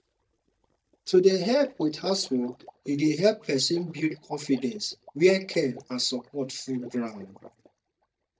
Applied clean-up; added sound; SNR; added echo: neural mask model DeepFilterNet 3.